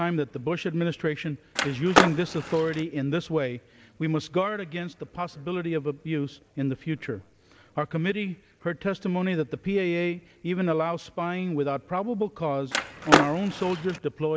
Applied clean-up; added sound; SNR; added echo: none; Skateboard; -3 dB; none.